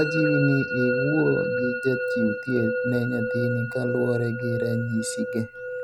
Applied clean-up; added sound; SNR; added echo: neural mask model RNNoise.